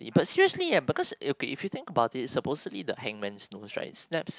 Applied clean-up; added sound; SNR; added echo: none; none; none; none.